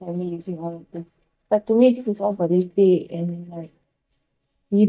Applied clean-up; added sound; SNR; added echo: neural mask model DeepFilterNet 3.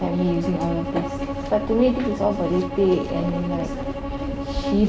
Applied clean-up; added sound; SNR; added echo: none; Bowed string instrument; 7 dB; none.